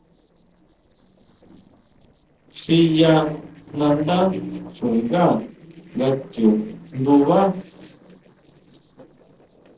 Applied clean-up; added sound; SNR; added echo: neural separator model SepFormer DNS4.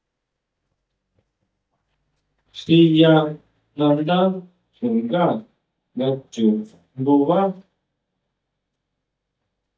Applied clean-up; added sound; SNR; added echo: neural mask model DeepFilterNet 3.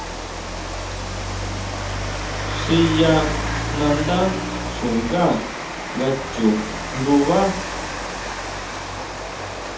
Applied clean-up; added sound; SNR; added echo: none; Rain; 3 dB; reverberation time 0.7 s.